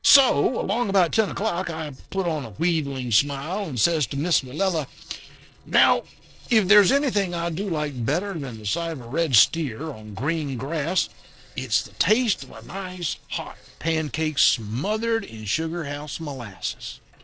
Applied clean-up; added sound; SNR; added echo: neural separator model SepFormer DNS4.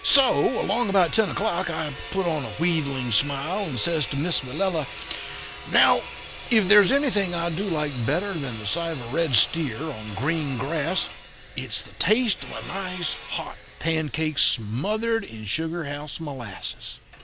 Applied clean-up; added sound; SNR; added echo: none; Sawing; 10 dB; none.